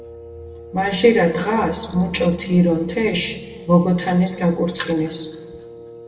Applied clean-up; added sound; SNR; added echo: none; Wind instrument, woodwind instrument; 19 dB; reverberation time 1.5 s.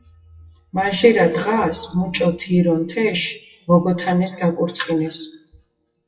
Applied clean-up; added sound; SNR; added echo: classical method WPE with log-MMSE.